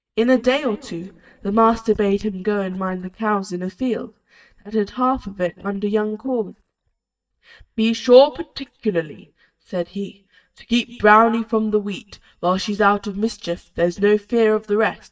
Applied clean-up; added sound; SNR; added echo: neural mask model DeepFilterNet 3.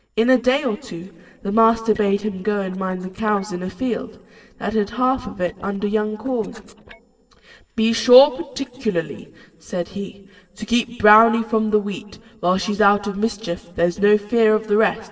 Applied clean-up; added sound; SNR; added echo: neural separator model SepFormer DNS4.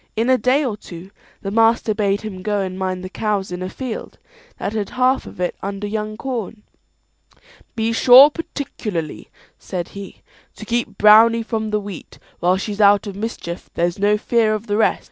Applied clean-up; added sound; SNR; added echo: none; none; none; none.